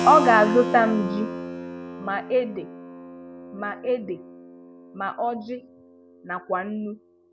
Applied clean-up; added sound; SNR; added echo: none; Keyboard (musical); 8 dB; none.